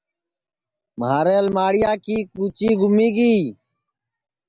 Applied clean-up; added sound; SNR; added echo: none; none; none; none.